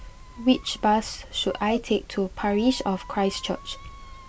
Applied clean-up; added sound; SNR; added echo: none; Squeak; 20 dB; none.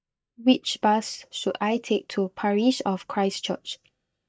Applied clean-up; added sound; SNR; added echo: neural mask model DeepFilterNet 3.